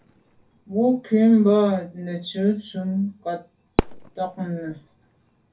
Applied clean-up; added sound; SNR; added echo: none; Fireworks; 12 dB; reverberation time 0.3 s.